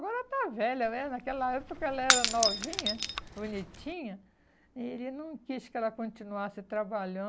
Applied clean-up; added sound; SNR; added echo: none; Shatter / Crushing; -2 dB; none.